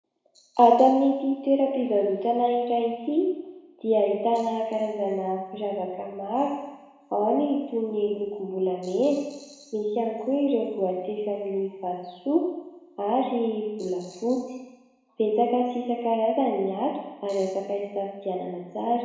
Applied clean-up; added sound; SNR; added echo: none; none; none; reverberation time 1.0 s.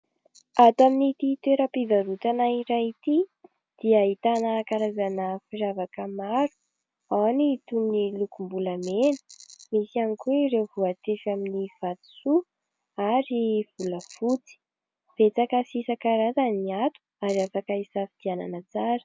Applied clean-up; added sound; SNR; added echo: none; none; none; none.